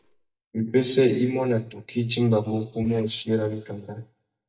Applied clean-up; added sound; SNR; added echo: neural mask model DeepFilterNet 3.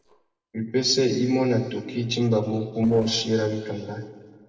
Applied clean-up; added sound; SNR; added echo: neural separator model SepFormer DNS4.